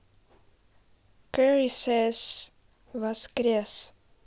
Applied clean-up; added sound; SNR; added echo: none; none; none; none.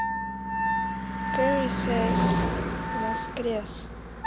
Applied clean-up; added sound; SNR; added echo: none; Car passing by / Engine / Truck + Wind instrument, woodwind instrument; -1 dB; none.